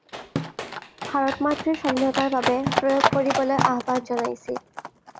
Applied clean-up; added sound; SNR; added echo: none; Drum / Drum kit + Livestock, farm animals, working animals; 3 dB; none.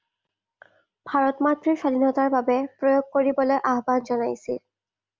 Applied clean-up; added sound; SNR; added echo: none; none; none; none.